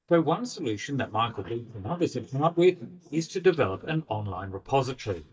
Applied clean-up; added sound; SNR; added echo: neural mask model DeepFilterNet 3.